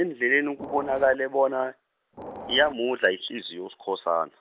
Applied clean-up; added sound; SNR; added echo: none; Train; 13 dB; none.